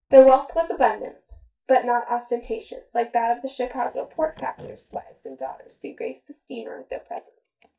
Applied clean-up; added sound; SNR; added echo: neural mask model DeepFilterNet 3.